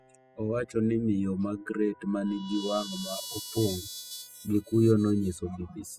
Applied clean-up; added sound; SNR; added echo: classical method spectral subtraction.